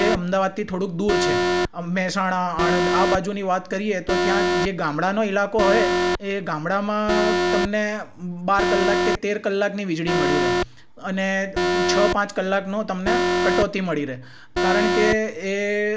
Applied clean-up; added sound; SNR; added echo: none; Alarm; 1 dB; none.